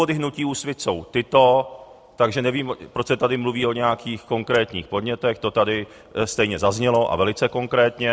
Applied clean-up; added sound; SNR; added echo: none; none; none; none.